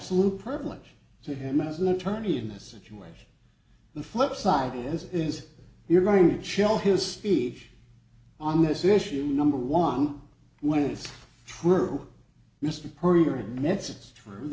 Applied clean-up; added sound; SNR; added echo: none; none; none; none.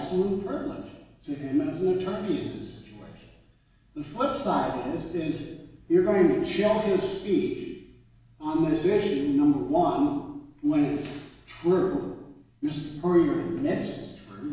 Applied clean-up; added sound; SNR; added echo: none; none; none; reverberation time 0.9 s.